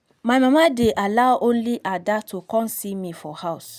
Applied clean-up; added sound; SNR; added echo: none; none; none; none.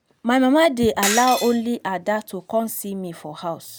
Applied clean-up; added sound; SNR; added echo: none; Shatter; 9 dB; none.